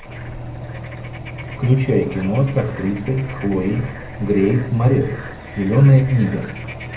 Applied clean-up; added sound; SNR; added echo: none; Bird / Frog; 17 dB; reverberation time 0.5 s.